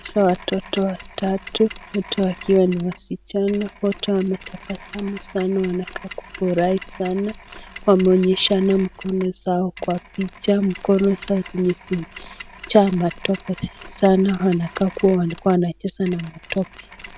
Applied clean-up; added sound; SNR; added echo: none; Mechanisms; 18 dB; none.